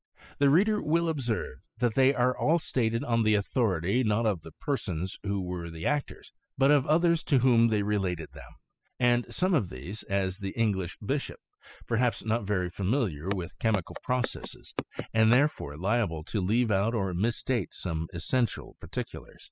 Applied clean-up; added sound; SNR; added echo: classical method spectral subtraction.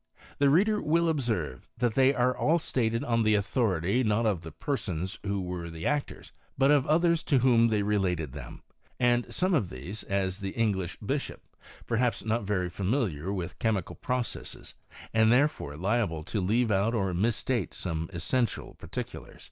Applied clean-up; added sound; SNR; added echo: none; none; none; none.